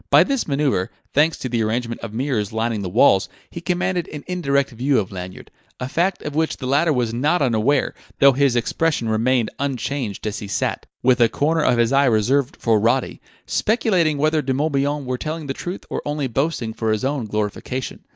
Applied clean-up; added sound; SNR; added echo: neural mask model Resemble Enhance denoiser.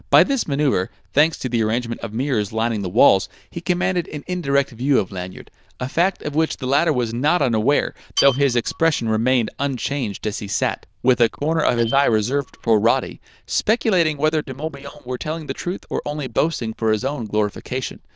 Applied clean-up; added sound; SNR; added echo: neural diffusion model UNIVERSE++.